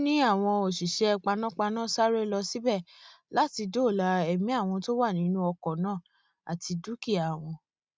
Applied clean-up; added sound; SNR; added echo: none; none; none; none.